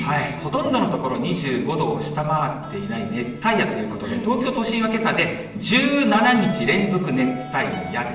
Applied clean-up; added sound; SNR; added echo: none; none; none; reverberation time 0.8 s.